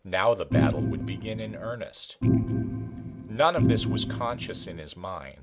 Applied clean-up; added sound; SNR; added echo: none; Organ; -3 dB; none.